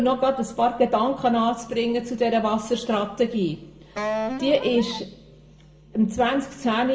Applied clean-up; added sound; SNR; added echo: none; Wind instrument, woodwind instrument; 7 dB; reverberation time 0.5 s.